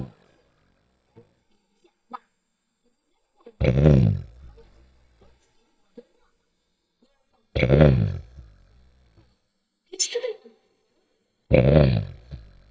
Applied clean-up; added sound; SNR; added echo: neural mask model DeepFilterNet 3.